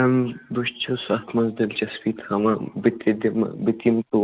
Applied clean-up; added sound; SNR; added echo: none; none; none; none.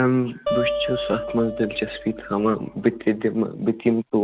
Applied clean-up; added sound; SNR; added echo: none; Acoustic guitar; 7 dB; none.